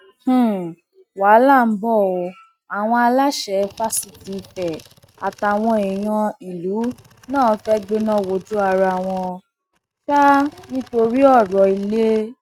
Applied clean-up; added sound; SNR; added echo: neural mask model RNNoise.